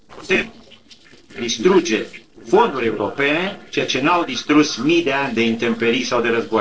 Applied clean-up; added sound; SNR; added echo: neural separator model SepFormer DNS4.